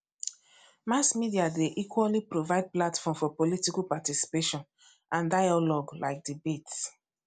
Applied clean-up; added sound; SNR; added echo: none; none; none; none.